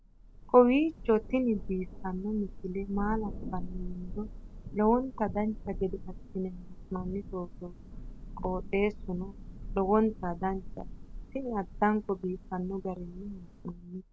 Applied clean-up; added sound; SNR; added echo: none; Thunder / Rain; 10 dB; none.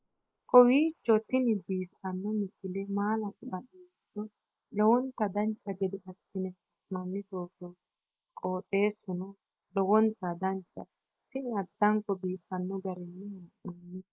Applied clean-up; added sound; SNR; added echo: neural mask model Resemble Enhance denoiser.